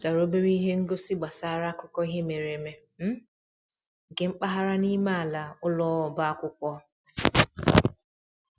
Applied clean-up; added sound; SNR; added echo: none; none; none; none.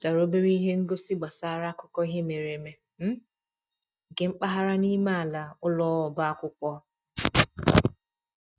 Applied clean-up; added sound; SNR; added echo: neural mask model DeepFilterNet 3.